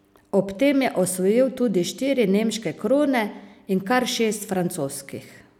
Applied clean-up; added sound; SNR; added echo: none; none; none; none.